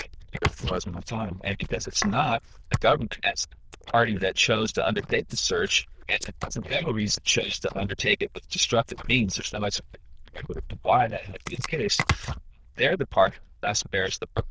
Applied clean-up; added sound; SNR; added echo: neural diffusion model UNIVERSE++.